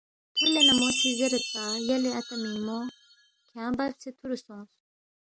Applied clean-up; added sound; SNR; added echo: none; Chime; 0 dB; none.